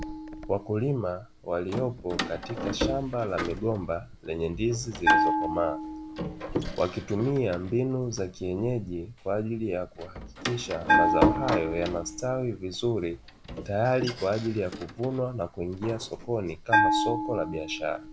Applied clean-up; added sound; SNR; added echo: none; Door + Bell; 1 dB; none.